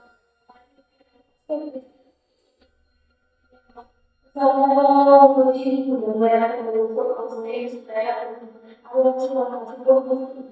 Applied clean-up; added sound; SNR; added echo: neural mask model DeepFilterNet 3.